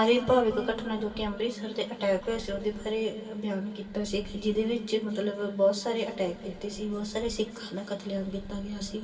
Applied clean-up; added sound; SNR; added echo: none; Purr; 19 dB; reverberation time 2.4 s.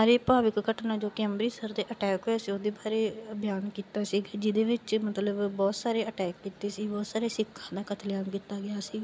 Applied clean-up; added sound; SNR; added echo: none; none; none; none.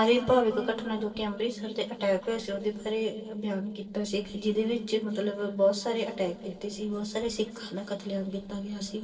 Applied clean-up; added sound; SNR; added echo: neural separator model SepFormer DNS4.